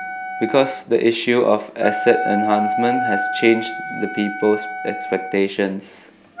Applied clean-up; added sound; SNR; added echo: none; Wind instrument, woodwind instrument; 6 dB; none.